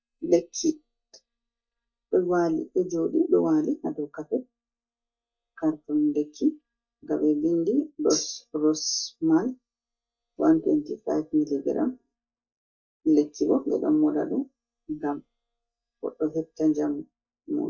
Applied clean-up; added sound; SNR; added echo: neural mask model DeepFilterNet 3.